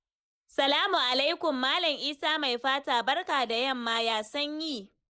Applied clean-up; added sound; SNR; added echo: neural mask model Resemble Enhance denoiser.